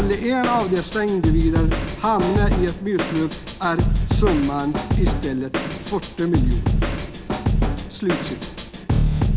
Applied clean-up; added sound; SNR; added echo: none; Drum kit; -2 dB; none.